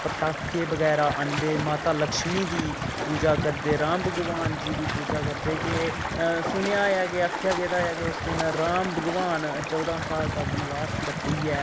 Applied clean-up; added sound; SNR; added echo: none; Stream; 5 dB; none.